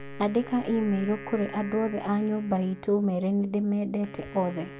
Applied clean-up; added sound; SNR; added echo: none; Wind instrument, woodwind instrument; 16 dB; none.